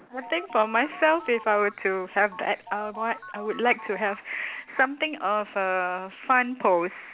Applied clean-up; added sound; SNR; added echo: none; Telephone; 17 dB; none.